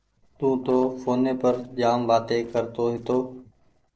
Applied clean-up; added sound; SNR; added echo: neural separator model SepFormer DNS4.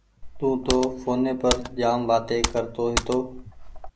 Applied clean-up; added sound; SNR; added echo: none; Computer keyboard; 7 dB; none.